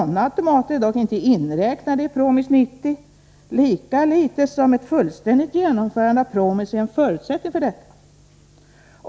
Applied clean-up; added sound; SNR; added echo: none; none; none; none.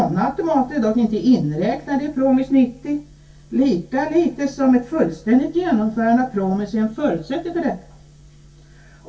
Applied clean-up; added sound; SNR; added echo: none; none; none; reverberation time 0.1 s.